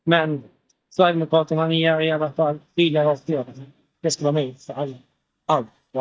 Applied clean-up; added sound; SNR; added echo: neural mask model DeepFilterNet 3.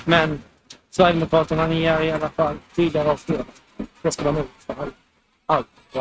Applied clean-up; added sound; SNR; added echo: neural mask model RNNoise.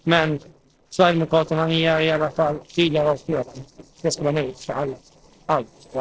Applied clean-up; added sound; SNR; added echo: neural separator model SepFormer DNS4.